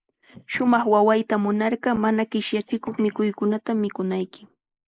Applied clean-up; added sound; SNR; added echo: neural mask model Resemble Enhance denoiser.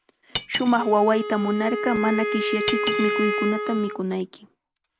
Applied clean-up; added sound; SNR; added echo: none; Wind instrument, woodwind instrument + Cutlery, silverware; 3 dB; none.